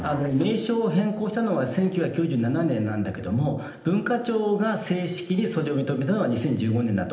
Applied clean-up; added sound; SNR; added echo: neural separator model SepFormer DNS4.